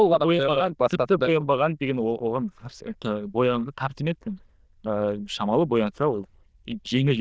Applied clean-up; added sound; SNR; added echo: neural diffusion model UNIVERSE++.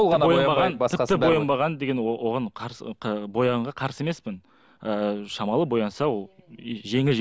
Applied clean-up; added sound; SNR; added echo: none; none; none; none.